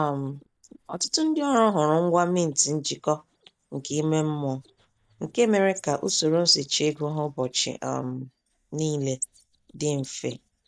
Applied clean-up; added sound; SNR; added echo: neural mask model DeepFilterNet 3.